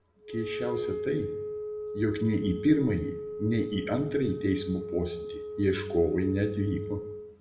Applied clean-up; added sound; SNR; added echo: none; Wind instrument, woodwind instrument; 7 dB; reverberation time 0.8 s.